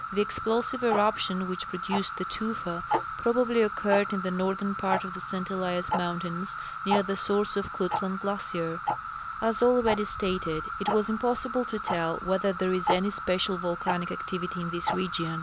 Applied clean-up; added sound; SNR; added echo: none; Tick-tock + Insect; 4 dB; none.